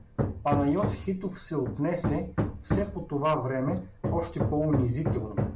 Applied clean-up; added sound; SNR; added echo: none; Hammer; 2 dB; none.